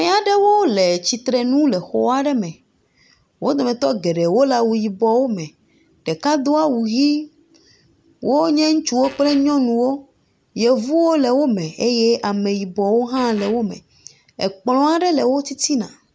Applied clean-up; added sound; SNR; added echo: none; Fart; 19 dB; none.